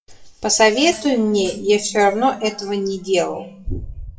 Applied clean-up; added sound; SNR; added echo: classical method WPE with log-MMSE.